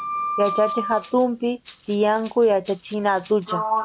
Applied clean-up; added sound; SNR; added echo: none; Rattle (instrument) + Sliding door; 7 dB; none.